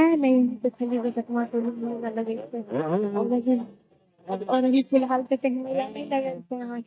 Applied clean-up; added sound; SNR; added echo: neural mask model DeepFilterNet 3.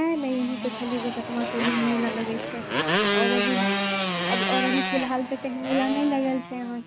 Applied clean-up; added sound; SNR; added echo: none; Motorcycle; 1 dB; none.